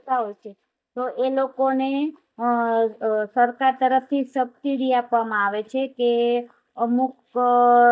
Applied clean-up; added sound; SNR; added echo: neural mask model DeepFilterNet 3.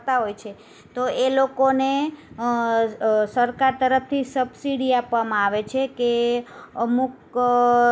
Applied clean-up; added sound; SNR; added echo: none; none; none; none.